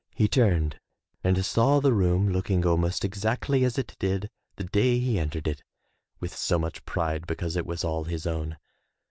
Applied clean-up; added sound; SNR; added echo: none; none; none; none.